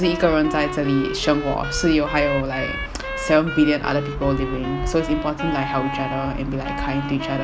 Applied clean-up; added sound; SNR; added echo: none; Wind instrument, woodwind instrument; 8 dB; none.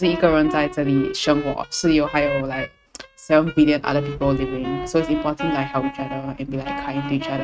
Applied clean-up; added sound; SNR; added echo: neural mask model RNNoise.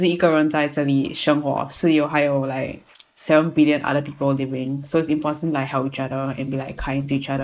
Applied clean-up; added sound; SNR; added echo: neural mask model Resemble Enhance denoiser.